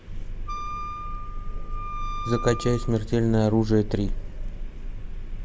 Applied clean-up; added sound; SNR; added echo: none; Wind instrument, woodwind instrument; 11 dB; none.